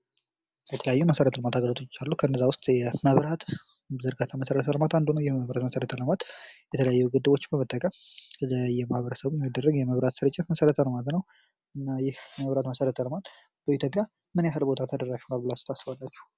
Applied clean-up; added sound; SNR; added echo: none; none; none; none.